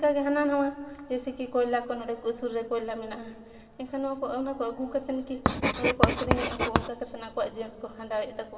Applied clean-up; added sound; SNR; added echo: none; Writing; -2 dB; reverberation time 2.3 s.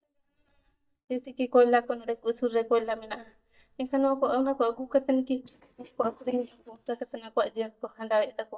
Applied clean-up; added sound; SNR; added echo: neural mask model DeepFilterNet 3.